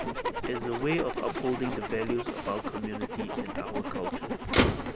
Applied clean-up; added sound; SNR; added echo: none; Motor vehicle (road) + Zipper (clothing); -2 dB; none.